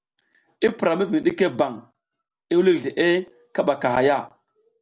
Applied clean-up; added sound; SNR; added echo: none; none; none; none.